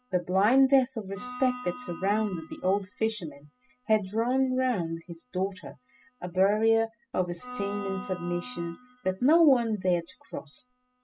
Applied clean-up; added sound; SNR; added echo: classical method spectral subtraction.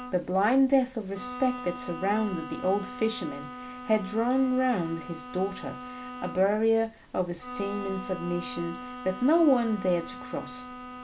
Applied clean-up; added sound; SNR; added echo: none; Bowed string instrument; 12 dB; none.